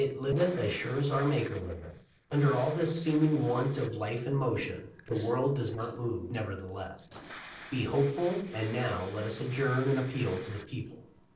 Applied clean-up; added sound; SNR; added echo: neural separator model SepFormer DNS4.